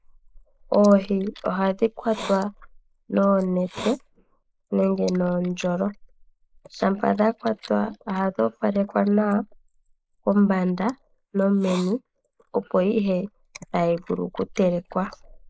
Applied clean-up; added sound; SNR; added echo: neural mask model Resemble Enhance denoiser.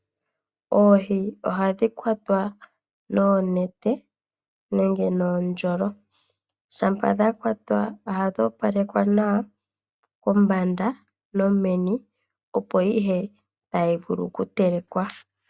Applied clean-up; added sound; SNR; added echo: none; none; none; none.